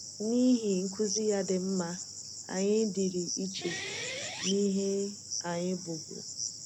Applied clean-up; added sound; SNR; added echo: none; Cricket + Guitar; 8 dB; none.